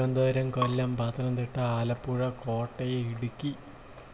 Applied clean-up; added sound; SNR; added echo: none; Bowed string instrument; 12 dB; reverberation time 1.6 s.